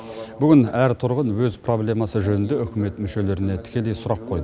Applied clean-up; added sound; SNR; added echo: none; none; none; none.